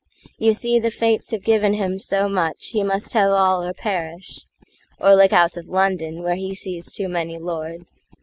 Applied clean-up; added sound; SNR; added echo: none; none; none; none.